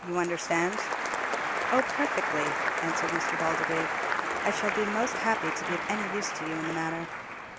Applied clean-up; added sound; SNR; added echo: none; Applause; -1 dB; none.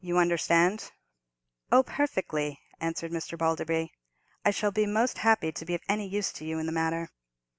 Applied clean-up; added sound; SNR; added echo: none; none; none; none.